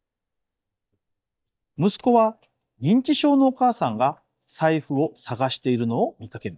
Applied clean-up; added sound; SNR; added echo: neural mask model DeepFilterNet 3.